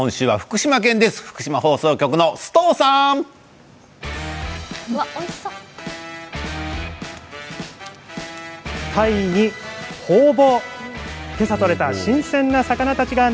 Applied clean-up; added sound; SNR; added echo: none; none; none; none.